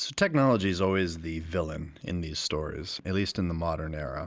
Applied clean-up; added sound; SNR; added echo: none; none; none; none.